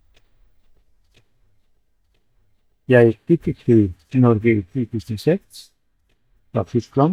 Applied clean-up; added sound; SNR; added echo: neural mask model DeepFilterNet 3.